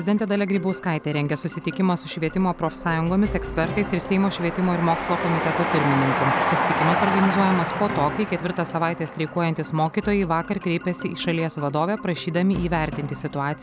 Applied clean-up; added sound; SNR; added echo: none; Train; 6 dB; none.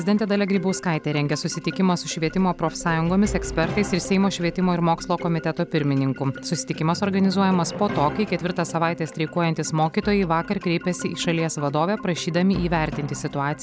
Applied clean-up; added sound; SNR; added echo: none; none; none; none.